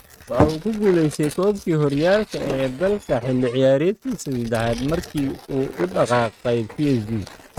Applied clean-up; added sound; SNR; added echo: neural mask model RNNoise.